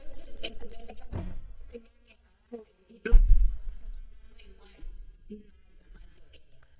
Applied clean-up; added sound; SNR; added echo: neural mask model DeepFilterNet 3.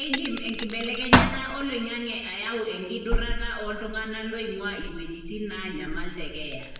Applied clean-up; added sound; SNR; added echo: none; Bell; -2 dB; reverberation time 1.1 s.